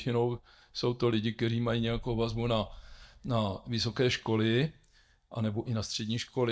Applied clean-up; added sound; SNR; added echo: neural mask model DeepFilterNet 3.